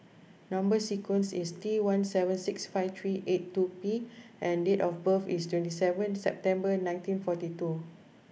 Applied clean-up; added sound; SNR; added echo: none; none; none; none.